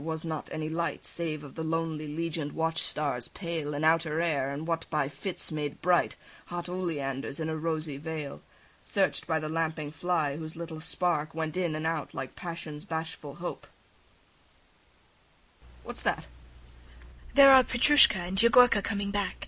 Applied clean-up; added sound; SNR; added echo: none; none; none; none.